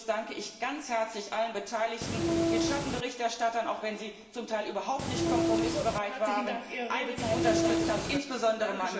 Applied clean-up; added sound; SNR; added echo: none; Train; -3 dB; reverberation time 1.1 s.